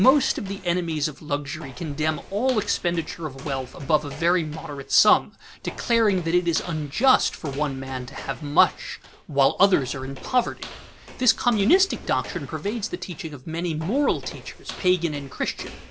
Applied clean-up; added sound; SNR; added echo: none; Walk, footsteps; 16 dB; none.